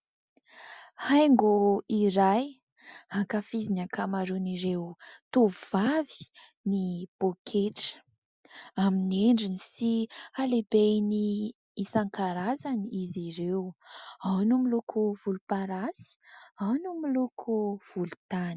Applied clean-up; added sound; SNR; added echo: none; none; none; none.